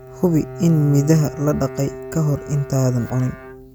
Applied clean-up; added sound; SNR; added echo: none; Bowed string instrument; 14 dB; none.